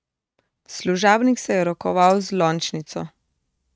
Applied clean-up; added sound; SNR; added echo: neural mask model RNNoise.